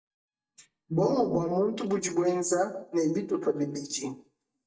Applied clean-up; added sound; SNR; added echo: neural mask model DeepFilterNet 3.